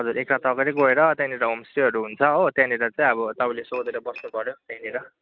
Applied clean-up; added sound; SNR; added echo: neural mask model RNNoise.